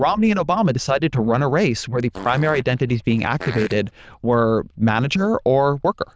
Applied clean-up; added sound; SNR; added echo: neural diffusion model UNIVERSE++.